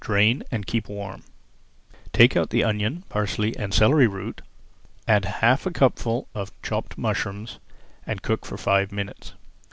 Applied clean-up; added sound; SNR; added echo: none; none; none; none.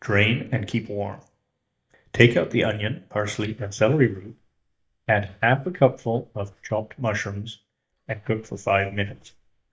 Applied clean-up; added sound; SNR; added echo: neural mask model DeepFilterNet 3.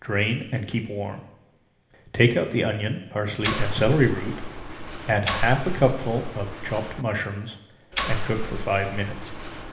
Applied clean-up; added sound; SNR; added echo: none; Mechanisms; 3 dB; reverberation time 1.0 s.